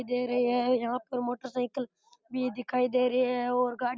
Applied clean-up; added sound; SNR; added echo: none; none; none; none.